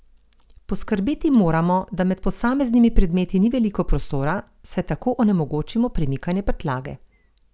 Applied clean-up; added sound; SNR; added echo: none; none; none; none.